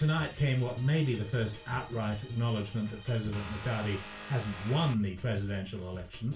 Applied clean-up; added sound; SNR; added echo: none; Vehicle; 12 dB; reverberation time 0.3 s.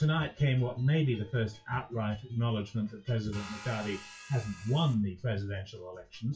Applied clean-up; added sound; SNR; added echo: classical method WPE with log-MMSE.